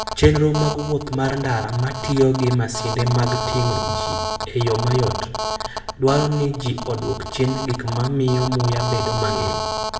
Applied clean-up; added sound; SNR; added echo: none; Telephone; 6 dB; reverberation time 1.3 s.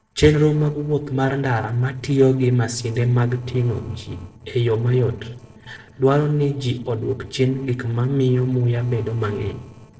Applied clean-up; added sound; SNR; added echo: neural separator model SepFormer DNS4.